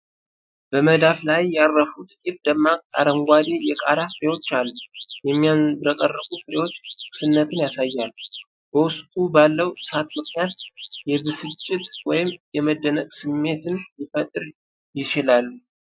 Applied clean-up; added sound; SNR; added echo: classical method Wiener filter.